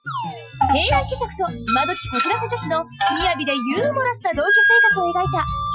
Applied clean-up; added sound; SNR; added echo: classical method Wiener filter.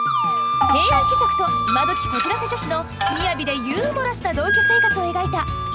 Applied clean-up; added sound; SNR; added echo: none; Wind instrument, woodwind instrument; -1 dB; none.